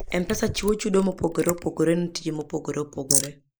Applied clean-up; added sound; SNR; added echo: neural mask model Resemble Enhance denoiser.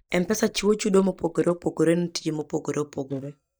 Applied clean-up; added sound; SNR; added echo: neural mask model DeepFilterNet 3.